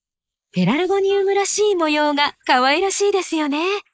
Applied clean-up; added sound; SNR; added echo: neural mask model Resemble Enhance denoiser.